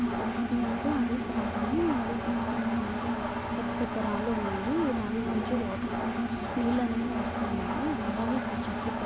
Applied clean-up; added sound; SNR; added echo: none; Engine; -2 dB; none.